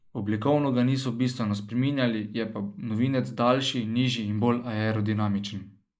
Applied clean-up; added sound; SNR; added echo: neural mask model Resemble Enhance denoiser.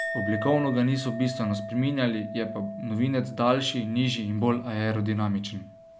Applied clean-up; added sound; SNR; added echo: none; Chink, clink; 12 dB; none.